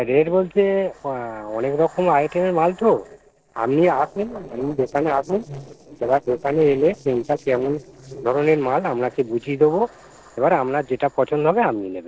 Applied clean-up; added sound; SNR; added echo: neural separator model SepFormer DNS4.